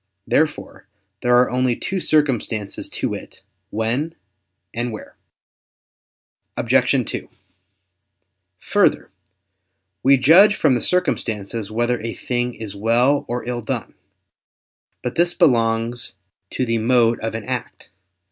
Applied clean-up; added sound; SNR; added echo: none; none; none; none.